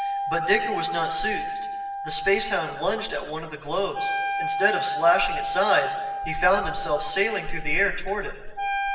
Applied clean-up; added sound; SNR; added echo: none; Wind instrument, woodwind instrument; 4 dB; reverberation time 1.1 s.